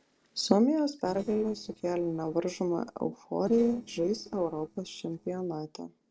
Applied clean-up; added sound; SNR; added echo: neural separator model SepFormer DNS4.